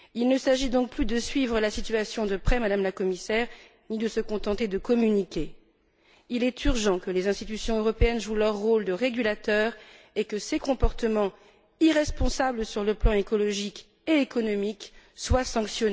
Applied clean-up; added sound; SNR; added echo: none; none; none; none.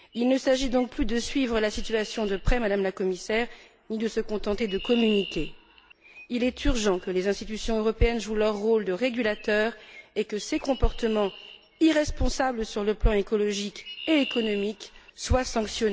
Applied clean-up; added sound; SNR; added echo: none; Chirp, tweet; 19 dB; none.